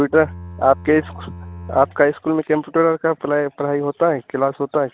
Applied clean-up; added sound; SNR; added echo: none; Bowed string instrument; 16 dB; none.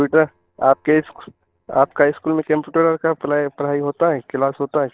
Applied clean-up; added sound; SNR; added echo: neural separator model SepFormer DNS4.